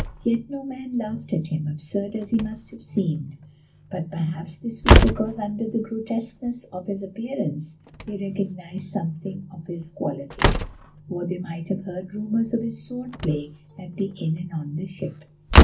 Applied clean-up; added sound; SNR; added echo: none; Slam; -2 dB; reverberation time 0.4 s.